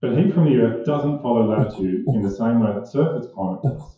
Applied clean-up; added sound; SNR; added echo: classical method WPE with log-MMSE.